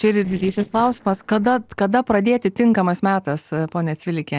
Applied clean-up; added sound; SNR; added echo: neural separator model SepFormer DNS4.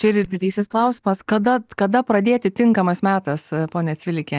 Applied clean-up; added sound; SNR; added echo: neural mask model DeepFilterNet 3.